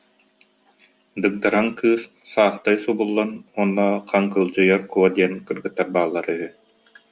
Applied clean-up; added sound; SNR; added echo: none; none; none; none.